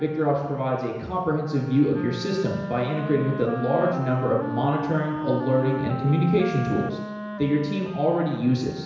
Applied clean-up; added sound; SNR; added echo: none; Wind instrument, woodwind instrument; 10 dB; reverberation time 1.0 s.